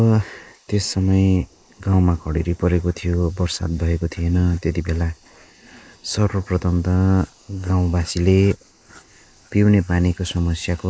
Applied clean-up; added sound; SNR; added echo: neural mask model Resemble Enhance denoiser.